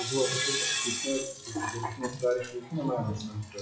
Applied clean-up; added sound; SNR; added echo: classical method WPE with log-MMSE.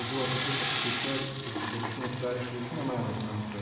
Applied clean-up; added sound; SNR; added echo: none; Toilet flush / Water; -1 dB; reverberation time 1.1 s.